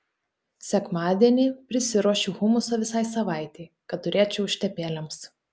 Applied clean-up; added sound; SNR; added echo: none; none; none; none.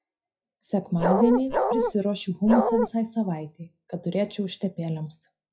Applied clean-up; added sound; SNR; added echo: classical method WPE with log-MMSE.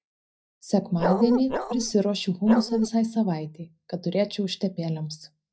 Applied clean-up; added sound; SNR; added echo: neural mask model DeepFilterNet 3.